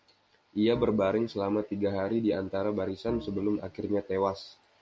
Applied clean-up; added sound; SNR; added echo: none; Bowed string instrument; 18 dB; none.